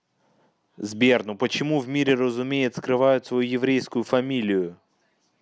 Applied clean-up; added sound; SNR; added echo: none; none; none; none.